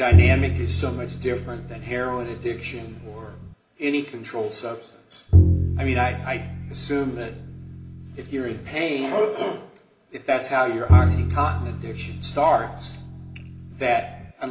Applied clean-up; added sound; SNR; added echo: none; Bowed string instrument; -4 dB; reverberation time 1.0 s.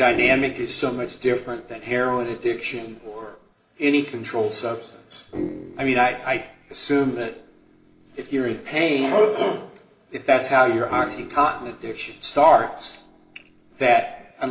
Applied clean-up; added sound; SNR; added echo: neural separator model SepFormer DNS4.